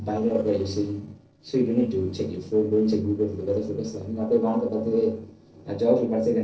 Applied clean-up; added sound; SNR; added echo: neural separator model SepFormer DNS4.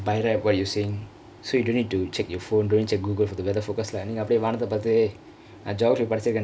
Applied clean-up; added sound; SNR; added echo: none; none; none; none.